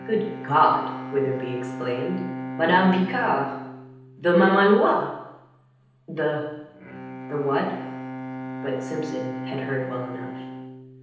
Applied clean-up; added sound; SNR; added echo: none; Bowed string instrument; 10 dB; reverberation time 0.9 s.